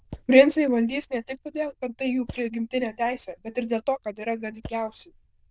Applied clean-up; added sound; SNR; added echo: neural diffusion model UNIVERSE++.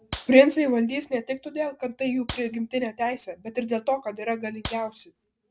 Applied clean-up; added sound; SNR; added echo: none; Clapping; 15 dB; none.